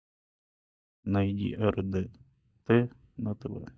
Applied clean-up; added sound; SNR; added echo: neural mask model DeepFilterNet 3.